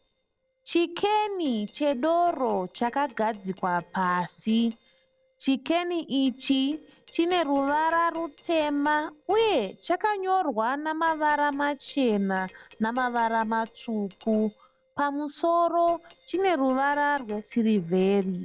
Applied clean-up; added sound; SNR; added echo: neural separator model SepFormer DNS4.